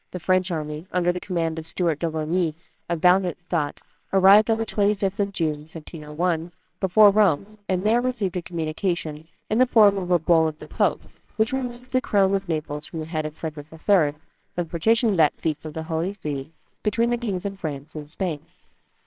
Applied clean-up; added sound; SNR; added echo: neural separator model SepFormer WHAMR!.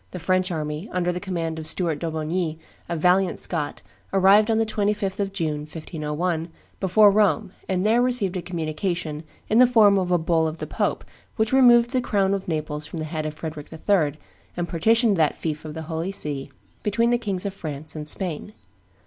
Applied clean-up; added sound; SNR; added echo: none; none; none; none.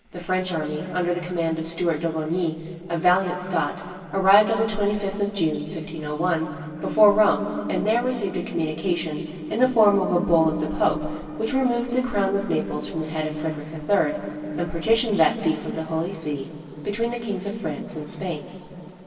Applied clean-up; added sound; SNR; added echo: neural separator model SepFormer DNS4.